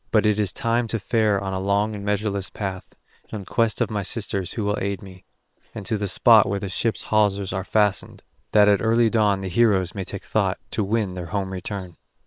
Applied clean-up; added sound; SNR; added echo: neural separator model SepFormer WHAM!.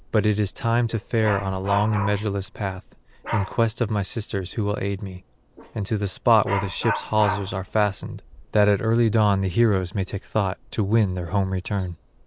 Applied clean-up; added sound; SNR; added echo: none; Dog; 13 dB; none.